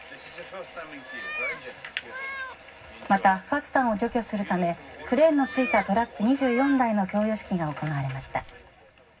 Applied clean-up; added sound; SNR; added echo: none; Meow; 14 dB; reverberation time 0.4 s.